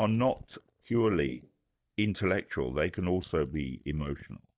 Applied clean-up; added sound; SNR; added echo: neural mask model DeepFilterNet 3.